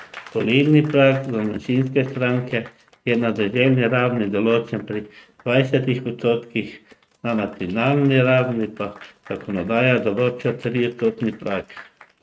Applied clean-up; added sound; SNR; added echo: neural mask model RNNoise.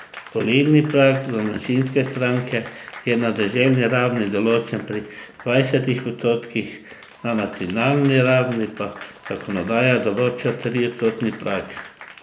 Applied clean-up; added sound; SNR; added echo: none; Applause / Crowd; 19 dB; none.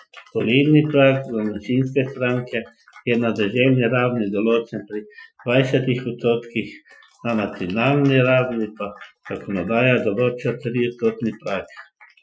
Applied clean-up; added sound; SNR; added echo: classical method Wiener filter.